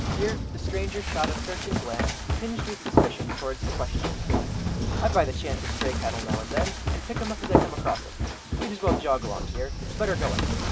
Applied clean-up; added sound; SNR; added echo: none; Run + Sliding door / Train; -4 dB; none.